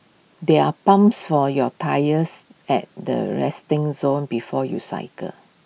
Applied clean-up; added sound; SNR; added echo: none; none; none; none.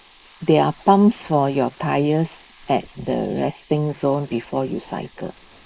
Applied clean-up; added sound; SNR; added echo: neural mask model Resemble Enhance denoiser.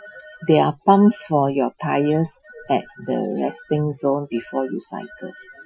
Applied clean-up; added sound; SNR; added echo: classical method Wiener filter.